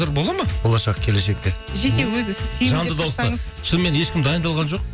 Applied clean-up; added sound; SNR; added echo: none; Bowed string instrument; 18 dB; none.